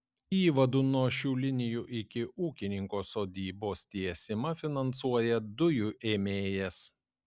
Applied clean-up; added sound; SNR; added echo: none; none; none; none.